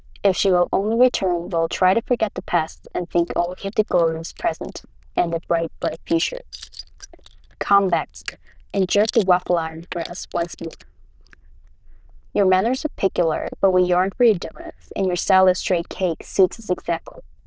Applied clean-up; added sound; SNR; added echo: neural diffusion model UNIVERSE++.